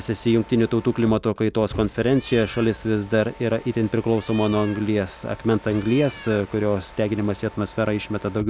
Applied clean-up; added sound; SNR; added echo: none; Mechanisms + Cat; 18 dB; none.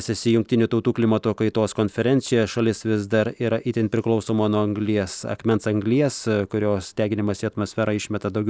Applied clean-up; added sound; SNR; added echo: none; none; none; none.